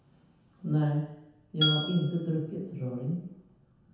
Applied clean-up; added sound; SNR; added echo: none; Glass; 1 dB; reverberation time 0.9 s.